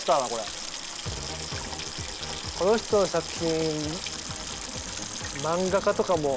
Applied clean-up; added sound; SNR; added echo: none; Sink (filling or washing) / Water tap, faucet; 7 dB; none.